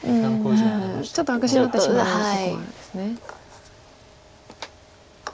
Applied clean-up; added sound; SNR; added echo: none; none; none; none.